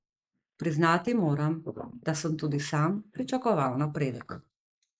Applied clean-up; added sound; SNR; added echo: neural mask model Resemble Enhance denoiser.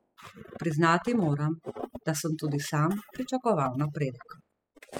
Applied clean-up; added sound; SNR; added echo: classical method spectral subtraction.